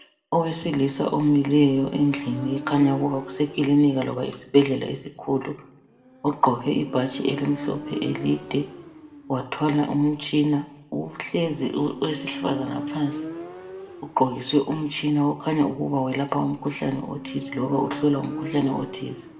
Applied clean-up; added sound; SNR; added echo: none; Motorcycle; 13 dB; reverberation time 0.6 s.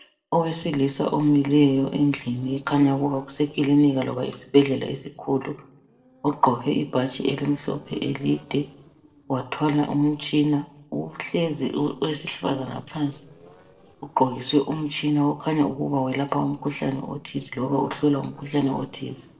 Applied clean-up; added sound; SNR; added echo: neural separator model SepFormer DNS4.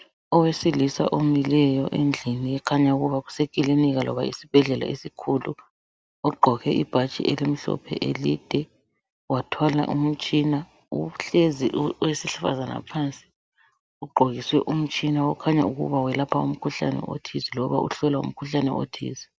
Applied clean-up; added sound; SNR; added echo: none; none; none; none.